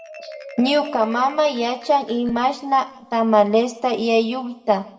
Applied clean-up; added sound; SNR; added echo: none; Marimba, xylophone; 20 dB; reverberation time 0.9 s.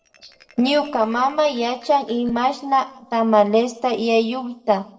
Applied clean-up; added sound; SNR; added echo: neural separator model SepFormer DNS4.